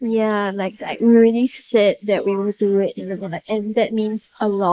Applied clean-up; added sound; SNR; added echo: neural mask model Resemble Enhance denoiser.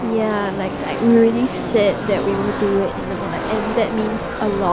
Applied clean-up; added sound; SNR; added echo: none; Car passing by / Race car, auto racing; 5 dB; none.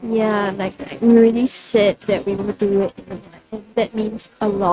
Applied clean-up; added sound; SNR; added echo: neural mask model RNNoise.